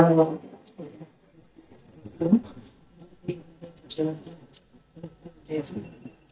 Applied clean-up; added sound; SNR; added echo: neural mask model DeepFilterNet 3.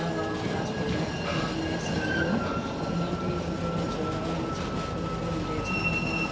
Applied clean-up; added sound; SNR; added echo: none; Train; -3 dB; reverberation time 0.3 s.